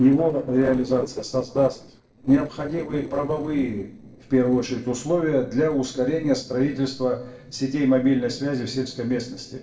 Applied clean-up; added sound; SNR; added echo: neural separator model SepFormer DNS4.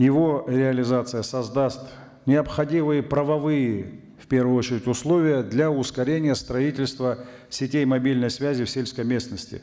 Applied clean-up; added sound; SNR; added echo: none; none; none; none.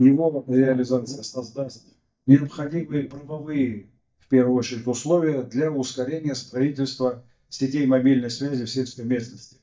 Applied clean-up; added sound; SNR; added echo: neural mask model DeepFilterNet 3.